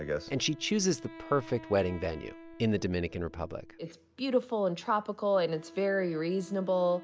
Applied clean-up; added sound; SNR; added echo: none; Wind instrument, woodwind instrument; 19 dB; none.